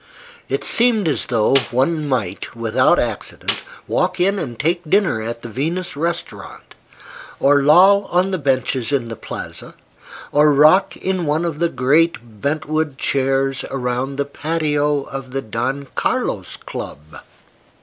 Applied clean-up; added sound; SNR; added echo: none; Snare drum; 11 dB; none.